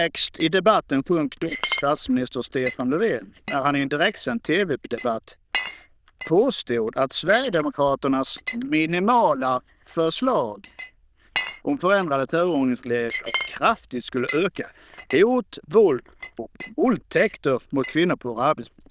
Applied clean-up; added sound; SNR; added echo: neural diffusion model UNIVERSE++.